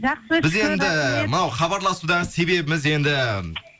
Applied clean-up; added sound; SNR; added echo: none; none; none; none.